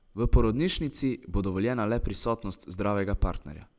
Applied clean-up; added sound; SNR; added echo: none; none; none; none.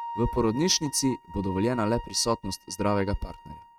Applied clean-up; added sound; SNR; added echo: neural mask model RNNoise.